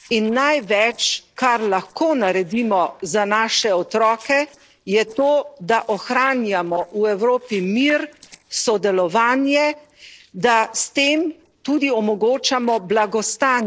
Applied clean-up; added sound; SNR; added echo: neural separator model SepFormer DNS4.